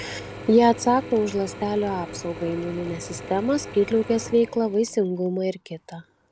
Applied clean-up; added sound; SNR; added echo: none; Drill / Mechanisms; 15 dB; none.